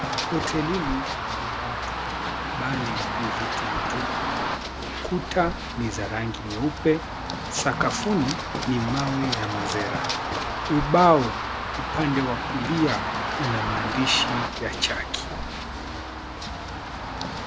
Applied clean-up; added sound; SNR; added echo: none; Run; 1 dB; none.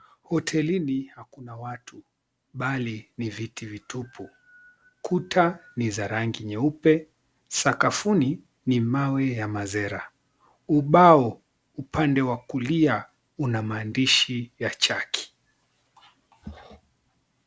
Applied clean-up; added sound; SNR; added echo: none; none; none; none.